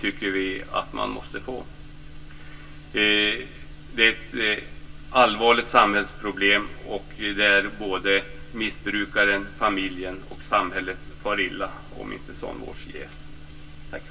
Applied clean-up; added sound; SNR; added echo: none; none; none; reverberation time 0.2 s.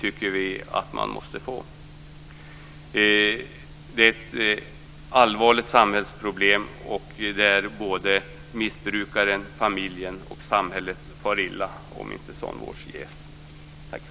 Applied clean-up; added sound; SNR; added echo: none; none; none; none.